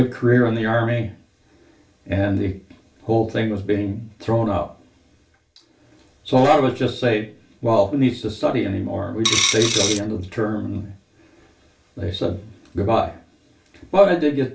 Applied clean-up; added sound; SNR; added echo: none; Coin (dropping); -1 dB; reverberation time 0.3 s.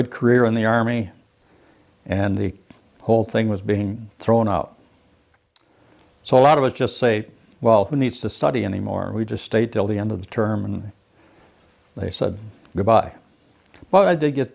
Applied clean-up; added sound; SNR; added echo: none; none; none; none.